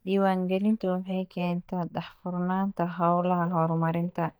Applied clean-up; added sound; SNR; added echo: neural mask model DeepFilterNet 3.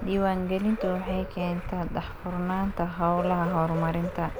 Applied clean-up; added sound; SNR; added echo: none; Bark / Livestock, farm animals, working animals + Truck; 9 dB; none.